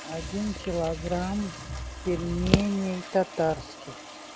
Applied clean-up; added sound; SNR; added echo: none; Toilet flush; 14 dB; none.